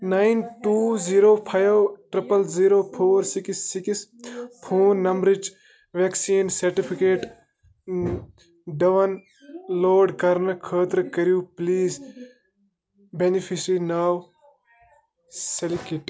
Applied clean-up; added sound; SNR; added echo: none; none; none; none.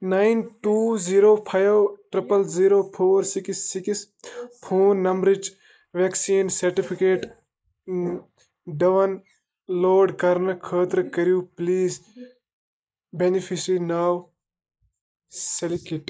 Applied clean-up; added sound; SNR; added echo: neural mask model Resemble Enhance denoiser.